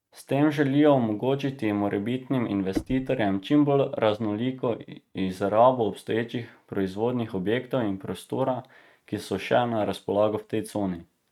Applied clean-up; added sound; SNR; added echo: neural mask model RNNoise.